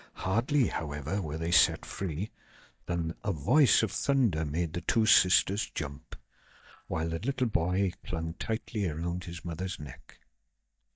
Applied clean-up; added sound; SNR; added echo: neural mask model DeepFilterNet 3.